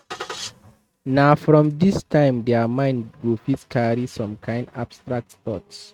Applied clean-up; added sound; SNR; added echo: neural mask model RNNoise.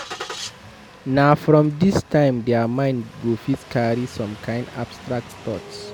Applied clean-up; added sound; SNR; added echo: none; Engine starting; 17 dB; none.